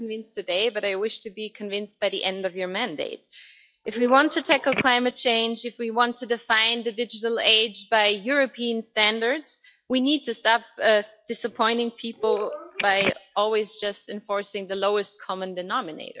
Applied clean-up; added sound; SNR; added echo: classical method log-MMSE.